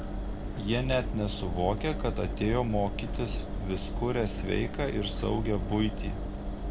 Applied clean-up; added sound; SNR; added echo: none; Walk, footsteps + Engine; 2 dB; none.